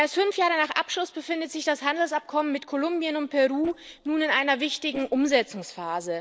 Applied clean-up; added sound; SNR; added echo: neural separator model SepFormer DNS4.